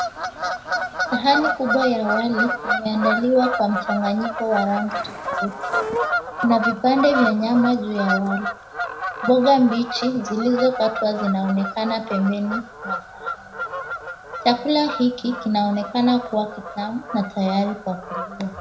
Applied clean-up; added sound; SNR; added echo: none; Bird vocalization, bird call, bird song / Fowl; 6 dB; reverberation time 0.5 s.